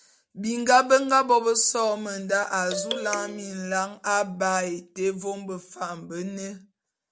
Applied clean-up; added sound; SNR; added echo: none; none; none; none.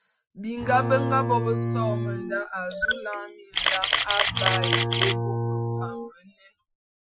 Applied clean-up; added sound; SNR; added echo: classical method Wiener filter.